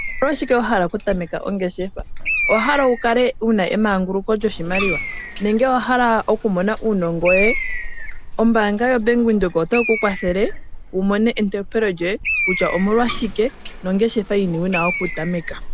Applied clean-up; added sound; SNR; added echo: none; Bird + Bathtub (filling or washing); 7 dB; none.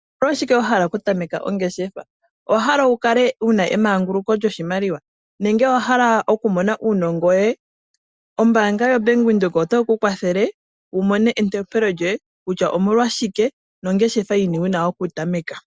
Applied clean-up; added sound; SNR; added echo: none; none; none; none.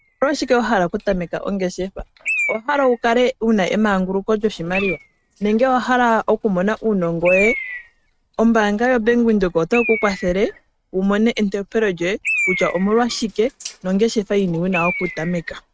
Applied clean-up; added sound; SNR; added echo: neural mask model RNNoise.